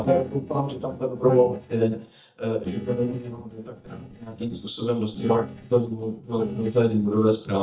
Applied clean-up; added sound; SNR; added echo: neural mask model DeepFilterNet 3.